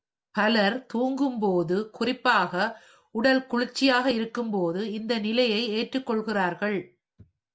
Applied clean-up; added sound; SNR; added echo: none; none; none; none.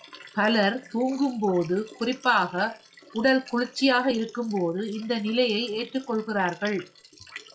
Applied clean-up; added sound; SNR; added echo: classical method log-MMSE.